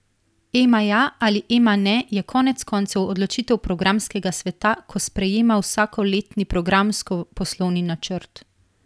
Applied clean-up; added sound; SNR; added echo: none; none; none; none.